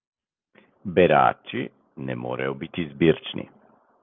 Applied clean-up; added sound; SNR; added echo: none; none; none; none.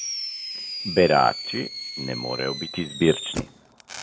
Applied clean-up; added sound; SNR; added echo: none; Fireworks; 8 dB; none.